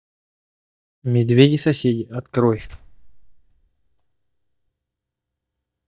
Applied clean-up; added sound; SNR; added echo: neural mask model DeepFilterNet 3.